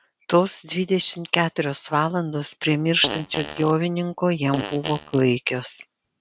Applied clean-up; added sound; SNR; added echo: neural mask model RNNoise.